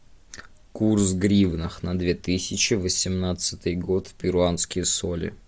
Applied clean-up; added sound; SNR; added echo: none; none; none; none.